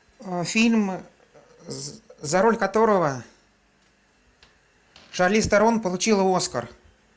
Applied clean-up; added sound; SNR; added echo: none; none; none; none.